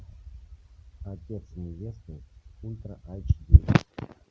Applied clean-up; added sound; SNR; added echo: none; none; none; none.